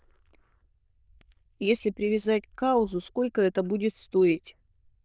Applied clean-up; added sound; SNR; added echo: neural diffusion model UNIVERSE++.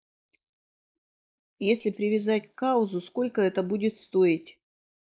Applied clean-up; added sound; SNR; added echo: neural mask model Resemble Enhance denoiser.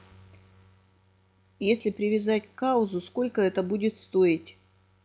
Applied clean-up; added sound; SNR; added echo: none; none; none; none.